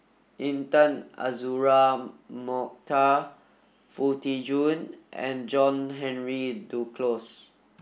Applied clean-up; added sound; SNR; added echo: none; none; none; none.